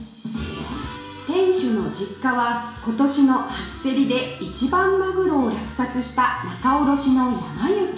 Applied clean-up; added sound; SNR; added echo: none; none; none; reverberation time 0.7 s.